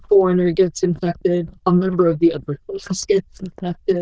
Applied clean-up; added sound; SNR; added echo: neural diffusion model UNIVERSE++.